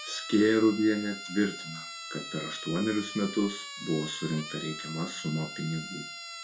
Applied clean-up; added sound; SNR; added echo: none; Siren; 11 dB; reverberation time 0.3 s.